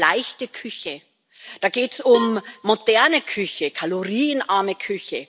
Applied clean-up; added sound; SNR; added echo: none; Cowbell; 12 dB; none.